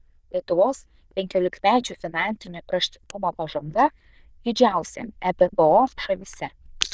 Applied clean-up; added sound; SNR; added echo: neural diffusion model UNIVERSE++.